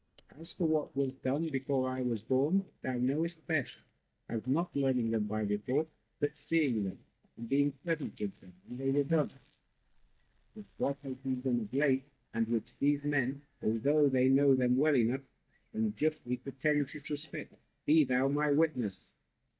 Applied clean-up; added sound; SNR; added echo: neural mask model DeepFilterNet 3.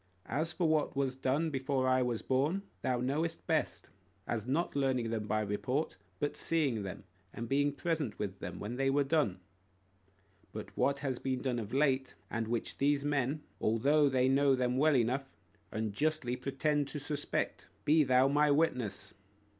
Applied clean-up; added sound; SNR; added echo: none; none; none; none.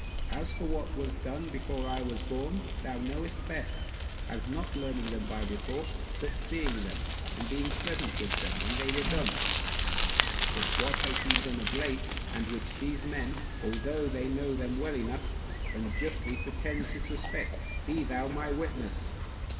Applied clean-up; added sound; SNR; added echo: none; Bicycle; -3 dB; reverberation time 2.1 s.